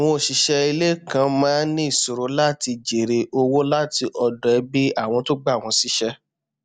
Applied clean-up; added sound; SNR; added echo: none; none; none; none.